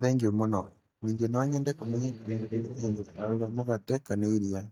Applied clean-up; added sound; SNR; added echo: neural mask model DeepFilterNet 3.